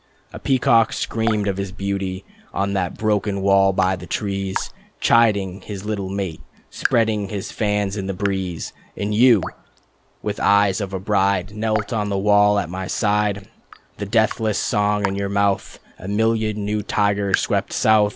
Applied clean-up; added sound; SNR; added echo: none; Raindrop / Drip; 16 dB; none.